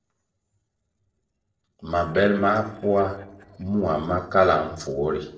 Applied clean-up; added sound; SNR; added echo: neural separator model SepFormer DNS4.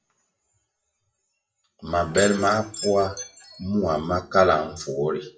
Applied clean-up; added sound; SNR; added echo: classical method WPE with log-MMSE.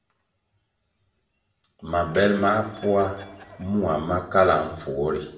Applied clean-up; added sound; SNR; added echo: none; Door / Chime; 12 dB; reverberation time 0.7 s.